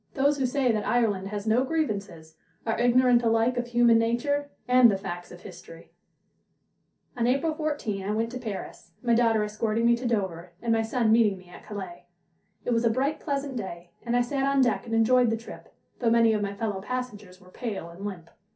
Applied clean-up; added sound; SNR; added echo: none; none; none; reverberation time 0.3 s.